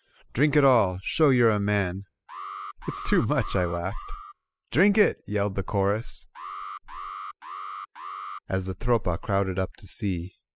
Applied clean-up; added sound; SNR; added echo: classical method spectral subtraction.